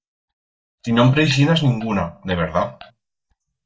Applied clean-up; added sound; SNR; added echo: neural mask model DeepFilterNet 3.